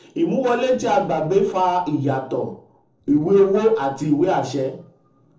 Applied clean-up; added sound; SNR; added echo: neural separator model SepFormer DNS4.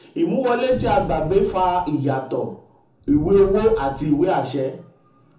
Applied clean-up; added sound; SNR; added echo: none; Boom; 13 dB; reverberation time 0.6 s.